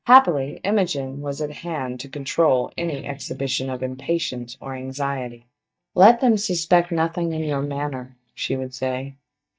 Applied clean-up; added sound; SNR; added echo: neural mask model DeepFilterNet 3.